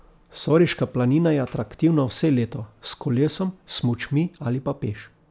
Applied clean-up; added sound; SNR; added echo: none; none; none; none.